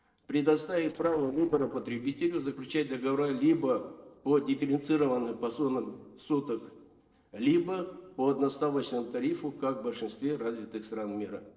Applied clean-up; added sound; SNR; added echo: neural separator model SepFormer DNS4.